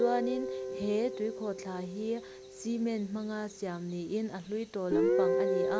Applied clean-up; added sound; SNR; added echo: none; Guitar; 0 dB; none.